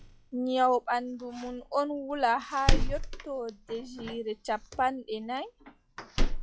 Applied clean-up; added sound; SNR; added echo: classical method log-MMSE.